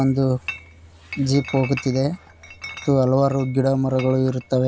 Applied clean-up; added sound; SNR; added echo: none; Chatter / Chink, clink; 18 dB; none.